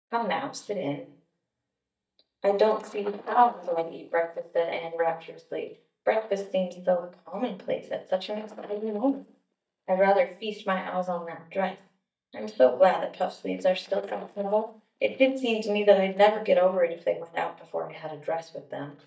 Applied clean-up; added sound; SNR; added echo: neural mask model DeepFilterNet 3.